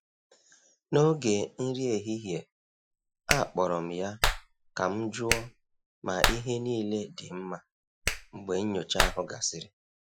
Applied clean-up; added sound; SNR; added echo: classical method Wiener filter.